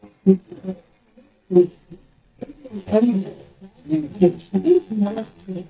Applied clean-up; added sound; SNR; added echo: neural mask model DeepFilterNet 3.